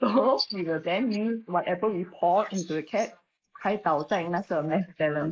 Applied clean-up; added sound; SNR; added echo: neural mask model Resemble Enhance denoiser.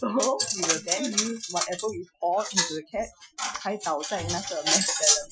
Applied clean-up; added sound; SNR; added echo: classical method Wiener filter.